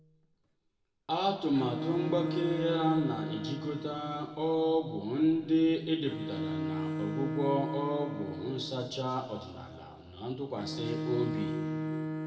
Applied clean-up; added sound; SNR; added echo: none; Bowed string instrument; 5 dB; reverberation time 2.1 s.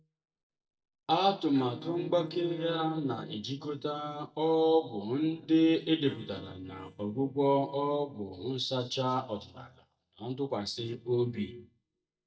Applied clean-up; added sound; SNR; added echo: neural mask model DeepFilterNet 3.